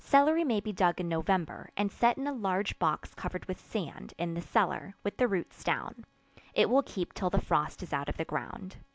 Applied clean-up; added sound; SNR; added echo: none; none; none; none.